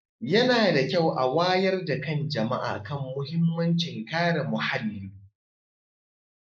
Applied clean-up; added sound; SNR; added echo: neural mask model Resemble Enhance denoiser.